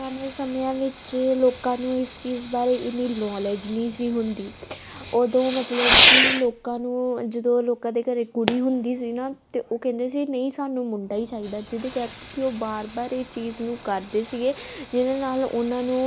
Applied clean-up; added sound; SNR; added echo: none; Fireworks; 3 dB; none.